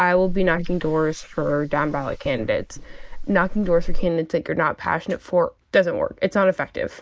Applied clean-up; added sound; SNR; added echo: neural mask model Resemble Enhance denoiser.